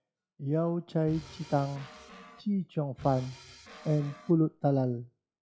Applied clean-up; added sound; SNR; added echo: classical method log-MMSE.